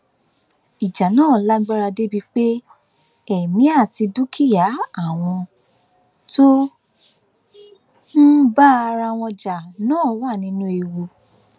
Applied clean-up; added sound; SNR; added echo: none; none; none; none.